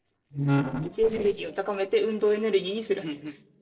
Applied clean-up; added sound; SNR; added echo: neural separator model SepFormer DNS4.